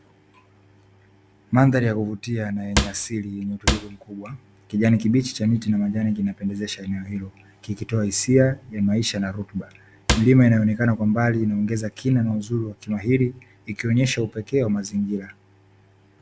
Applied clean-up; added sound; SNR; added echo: none; Cupboard open or close / Drawer open or close; 4 dB; none.